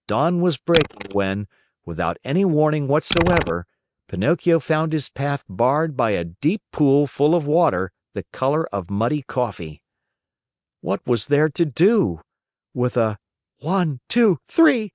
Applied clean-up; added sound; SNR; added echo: neural mask model RNNoise.